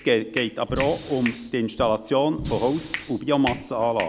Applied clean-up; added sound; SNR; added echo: none; Hands + Fire; 11 dB; none.